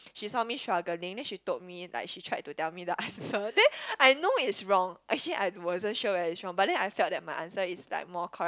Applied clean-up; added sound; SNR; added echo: none; none; none; none.